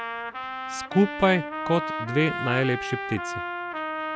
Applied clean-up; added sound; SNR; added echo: none; Trumpet; 5 dB; none.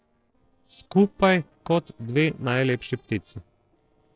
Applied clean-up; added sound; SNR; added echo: neural separator model SepFormer DNS4.